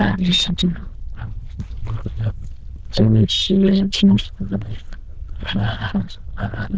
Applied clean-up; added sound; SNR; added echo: neural diffusion model UNIVERSE++.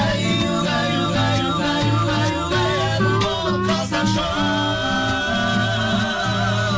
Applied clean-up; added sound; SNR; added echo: none; Wind instrument, woodwind instrument; 6 dB; none.